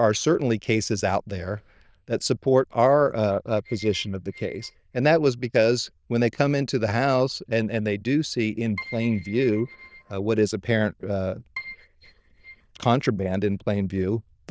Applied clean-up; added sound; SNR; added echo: neural diffusion model UNIVERSE++.